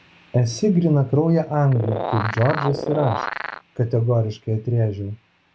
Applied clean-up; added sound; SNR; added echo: none; Animal; 6 dB; none.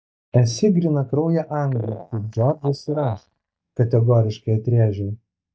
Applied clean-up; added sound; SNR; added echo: neural mask model DeepFilterNet 3.